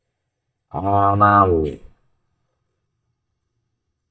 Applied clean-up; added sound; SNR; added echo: neural mask model DeepFilterNet 3.